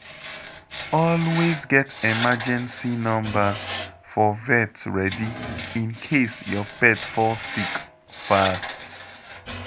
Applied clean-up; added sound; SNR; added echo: none; Screech; 9 dB; none.